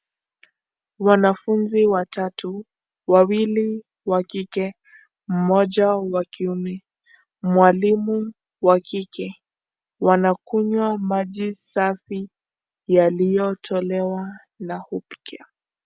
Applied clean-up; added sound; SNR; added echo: none; none; none; none.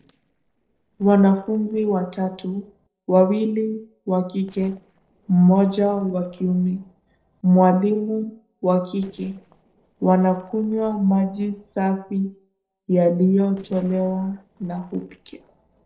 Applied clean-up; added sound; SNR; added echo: neural separator model SepFormer DNS4.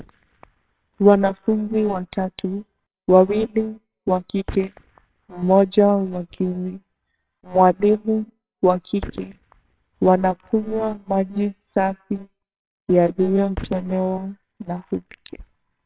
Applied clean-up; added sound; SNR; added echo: neural separator model SepFormer WHAMR!.